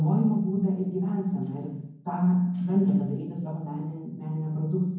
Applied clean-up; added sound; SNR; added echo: none; none; none; reverberation time 0.9 s.